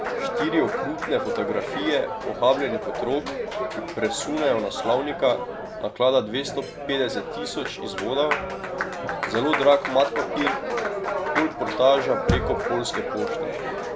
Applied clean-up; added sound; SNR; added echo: none; Bass drum + Applause; 3 dB; none.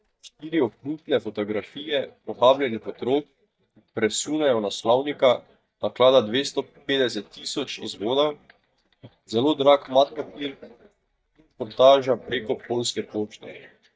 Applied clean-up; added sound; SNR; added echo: neural mask model DeepFilterNet 3.